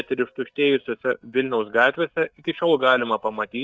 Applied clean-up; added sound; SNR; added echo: neural mask model DeepFilterNet 3.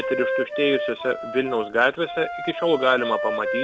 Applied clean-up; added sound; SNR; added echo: none; Wind instrument, woodwind instrument; 5 dB; none.